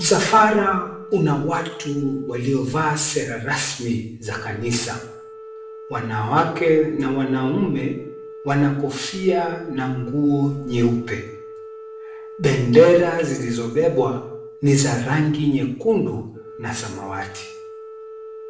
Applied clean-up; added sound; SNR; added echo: none; Organ; 16 dB; reverberation time 0.6 s.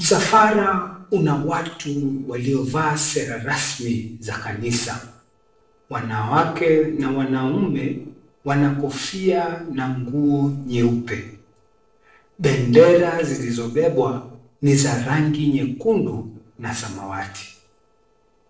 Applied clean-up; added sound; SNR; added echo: neural separator model SepFormer DNS4.